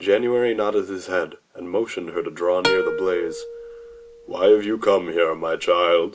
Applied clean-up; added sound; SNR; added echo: none; Plucked string instrument; 8 dB; none.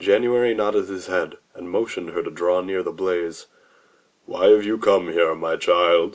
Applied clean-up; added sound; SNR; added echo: none; none; none; none.